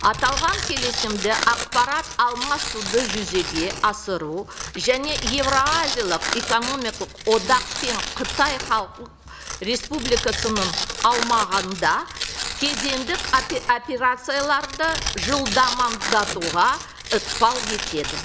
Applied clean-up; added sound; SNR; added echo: none; Tearing; 5 dB; none.